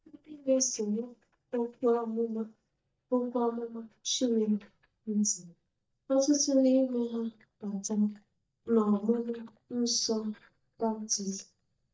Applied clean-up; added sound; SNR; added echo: neural mask model DeepFilterNet 3.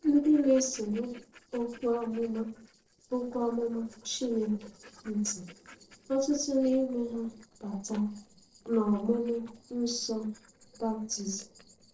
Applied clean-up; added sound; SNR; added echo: neural separator model SepFormer DNS4.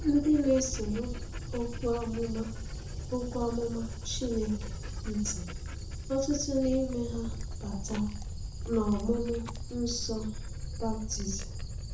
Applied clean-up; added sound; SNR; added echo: none; Dog; 4 dB; reverberation time 0.6 s.